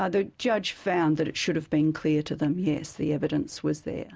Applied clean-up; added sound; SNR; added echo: none; none; none; none.